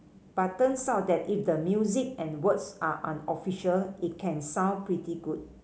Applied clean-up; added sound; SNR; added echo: none; none; none; none.